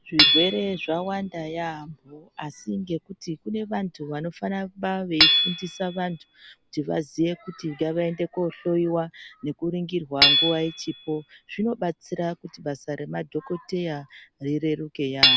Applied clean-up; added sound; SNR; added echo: none; Hammer / Chink, clink; 0 dB; none.